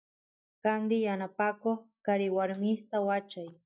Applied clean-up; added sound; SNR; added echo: neural mask model DeepFilterNet 3.